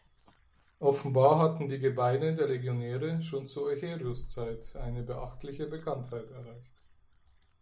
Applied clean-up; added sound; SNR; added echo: neural mask model Resemble Enhance denoiser.